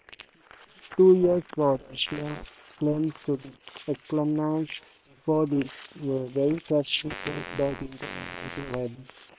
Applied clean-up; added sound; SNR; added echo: neural separator model SepFormer WHAM!.